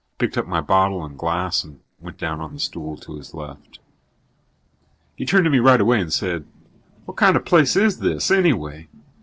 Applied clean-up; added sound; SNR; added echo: neural separator model SepFormer DNS4.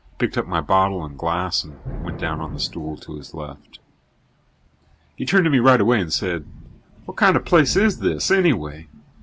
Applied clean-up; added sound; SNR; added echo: none; Thunder / Rain; 16 dB; none.